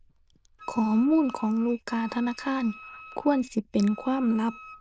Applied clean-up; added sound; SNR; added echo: neural diffusion model UNIVERSE++.